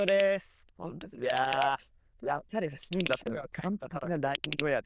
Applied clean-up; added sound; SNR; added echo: neural diffusion model UNIVERSE++.